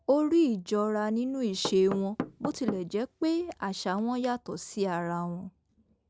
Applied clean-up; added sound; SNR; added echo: none; Knock / Wood; 12 dB; none.